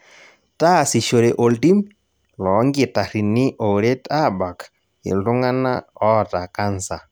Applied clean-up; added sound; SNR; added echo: none; none; none; none.